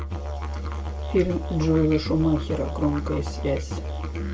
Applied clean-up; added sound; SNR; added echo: none; Musical instrument; 4 dB; reverberation time 0.2 s.